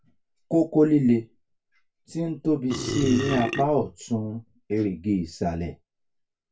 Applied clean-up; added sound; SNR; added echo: none; Burping, eructation; 4 dB; reverberation time 0.2 s.